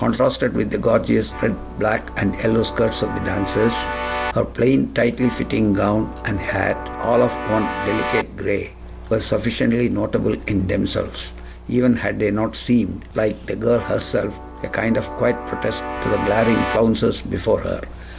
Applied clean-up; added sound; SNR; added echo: none; Keyboard (musical); 8 dB; none.